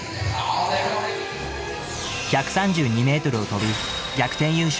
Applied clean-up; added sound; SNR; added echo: none; none; none; none.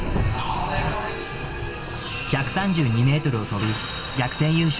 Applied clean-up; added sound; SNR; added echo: none; Rain / Thunderstorm; 8 dB; reverberation time 1.1 s.